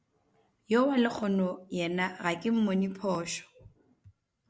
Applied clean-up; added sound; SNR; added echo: none; none; none; none.